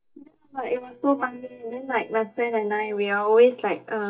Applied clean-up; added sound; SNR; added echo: neural mask model DeepFilterNet 3.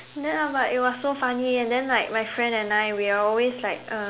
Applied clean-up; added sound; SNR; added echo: none; none; none; none.